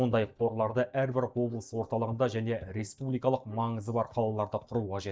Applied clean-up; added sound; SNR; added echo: neural mask model DeepFilterNet 3.